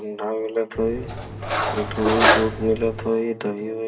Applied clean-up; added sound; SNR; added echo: none; Cutlery, silverware; -2 dB; reverberation time 2.1 s.